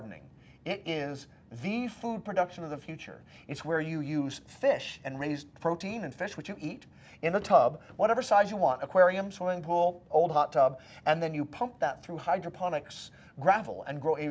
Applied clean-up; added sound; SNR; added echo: none; none; none; none.